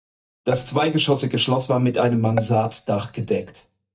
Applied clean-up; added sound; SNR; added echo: neural mask model DeepFilterNet 3.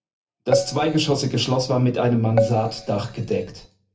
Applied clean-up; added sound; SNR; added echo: none; Keyboard (musical); 5 dB; reverberation time 0.3 s.